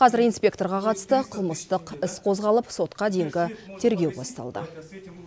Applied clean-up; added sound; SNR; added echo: none; none; none; none.